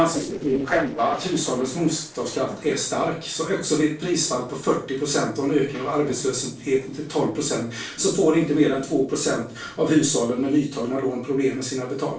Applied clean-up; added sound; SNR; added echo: neural separator model SepFormer DNS4.